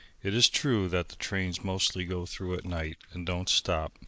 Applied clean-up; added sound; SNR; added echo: neural mask model Resemble Enhance denoiser.